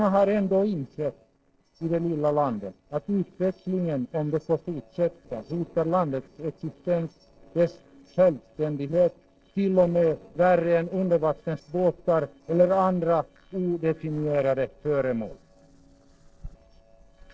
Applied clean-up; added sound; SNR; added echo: neural separator model SepFormer DNS4.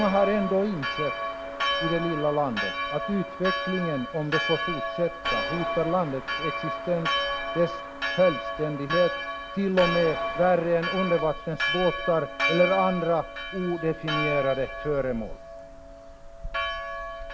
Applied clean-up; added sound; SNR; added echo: none; Church bell; 3 dB; none.